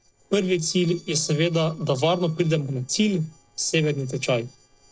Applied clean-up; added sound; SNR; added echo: neural separator model SepFormer DNS4.